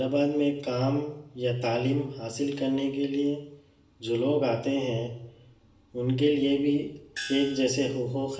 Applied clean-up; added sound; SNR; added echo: none; Gong; 10 dB; reverberation time 0.8 s.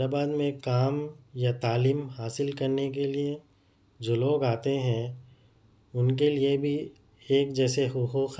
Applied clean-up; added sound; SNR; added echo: none; none; none; none.